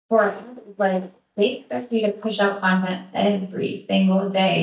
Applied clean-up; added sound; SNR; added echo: neural mask model DeepFilterNet 3.